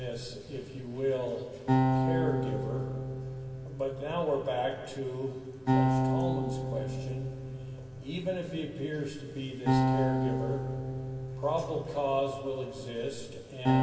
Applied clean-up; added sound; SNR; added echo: none; Acoustic guitar; -3 dB; reverberation time 2.4 s.